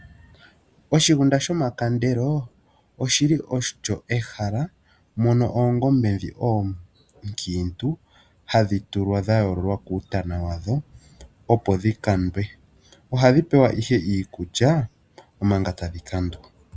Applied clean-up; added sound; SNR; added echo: none; none; none; none.